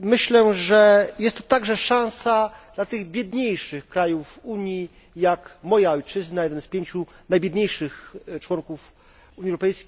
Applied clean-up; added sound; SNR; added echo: none; none; none; none.